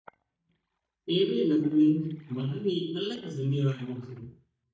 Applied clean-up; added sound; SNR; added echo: neural mask model DeepFilterNet 3.